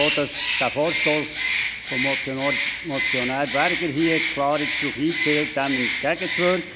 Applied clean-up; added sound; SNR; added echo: none; Bird; 0 dB; none.